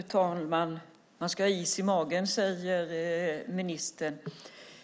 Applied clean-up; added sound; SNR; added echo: none; none; none; none.